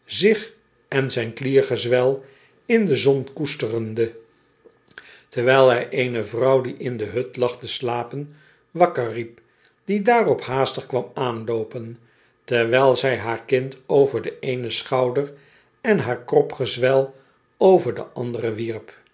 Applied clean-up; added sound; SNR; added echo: none; none; none; none.